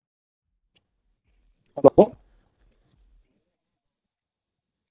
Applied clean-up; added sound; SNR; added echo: neural mask model DeepFilterNet 3.